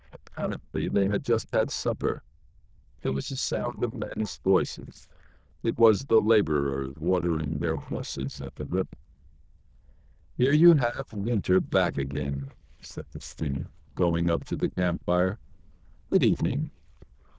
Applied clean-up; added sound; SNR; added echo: neural diffusion model UNIVERSE++.